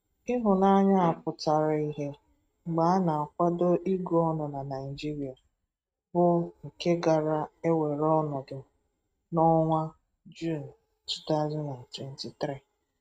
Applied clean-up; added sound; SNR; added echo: neural mask model RNNoise.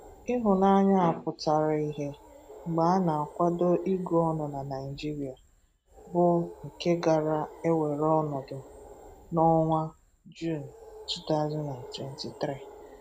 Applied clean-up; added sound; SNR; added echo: none; Animal; 20 dB; none.